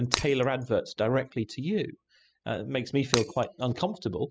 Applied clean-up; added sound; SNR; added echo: classical method spectral subtraction.